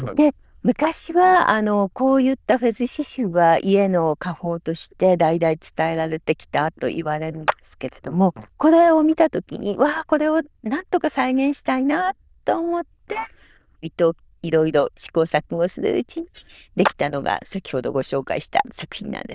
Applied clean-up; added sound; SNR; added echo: neural diffusion model UNIVERSE++.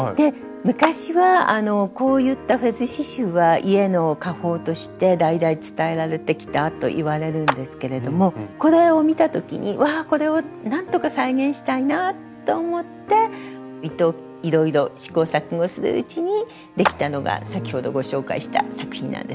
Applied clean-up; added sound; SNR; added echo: none; Clapping; 9 dB; none.